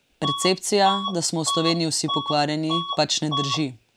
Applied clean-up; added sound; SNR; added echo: none; Bus / Alarm; 6 dB; none.